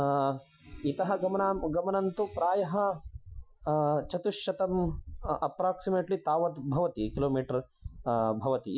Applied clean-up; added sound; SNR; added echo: classical method Wiener filter.